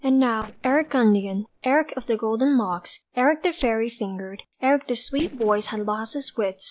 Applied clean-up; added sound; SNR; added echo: neural separator model SepFormer DNS4.